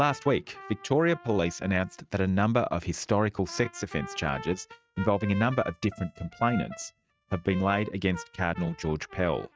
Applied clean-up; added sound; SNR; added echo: neural mask model RNNoise.